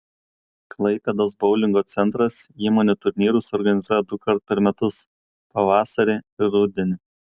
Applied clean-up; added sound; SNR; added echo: none; none; none; none.